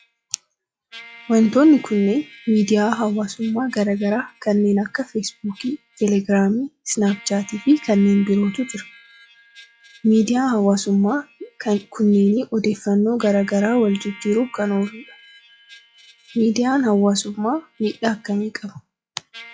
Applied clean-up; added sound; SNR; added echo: classical method log-MMSE.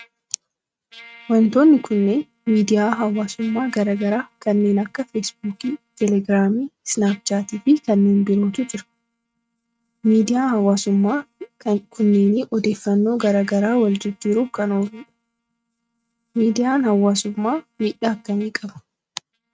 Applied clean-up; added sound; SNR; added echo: neural mask model RNNoise.